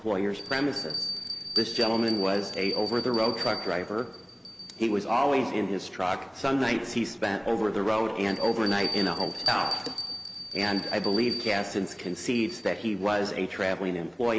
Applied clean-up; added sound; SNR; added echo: none; Bell; 9 dB; none.